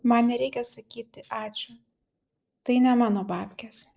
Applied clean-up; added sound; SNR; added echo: neural separator model SepFormer DNS4.